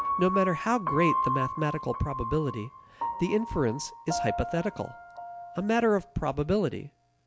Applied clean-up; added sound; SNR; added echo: none; Piano; 5 dB; none.